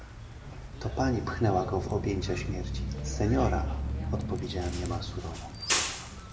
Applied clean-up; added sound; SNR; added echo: none; Bus; 1 dB; reverberation time 1.0 s.